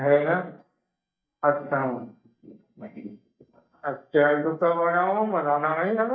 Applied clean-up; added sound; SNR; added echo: neural mask model DeepFilterNet 3.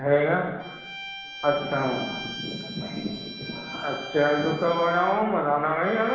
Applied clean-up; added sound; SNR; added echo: none; Bowed string instrument; 13 dB; reverberation time 1.2 s.